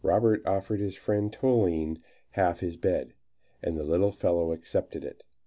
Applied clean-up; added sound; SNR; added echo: none; none; none; none.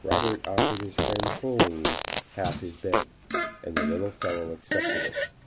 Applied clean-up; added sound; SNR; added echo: none; Fart; -3 dB; none.